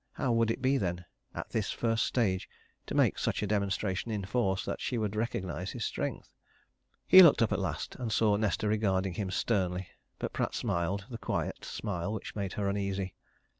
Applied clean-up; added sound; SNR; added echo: none; none; none; none.